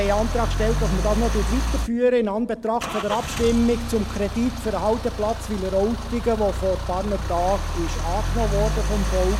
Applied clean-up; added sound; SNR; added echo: none; Idling / Engine starting / Accelerating, revving, vroom / Car; 2 dB; none.